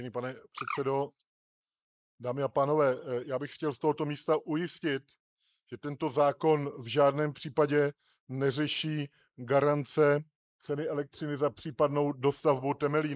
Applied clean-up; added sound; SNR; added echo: neural mask model Resemble Enhance denoiser.